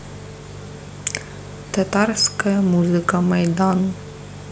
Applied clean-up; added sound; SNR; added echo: none; none; none; none.